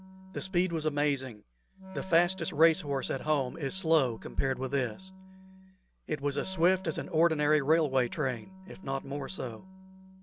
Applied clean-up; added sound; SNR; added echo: none; Wind instrument, woodwind instrument; 17 dB; none.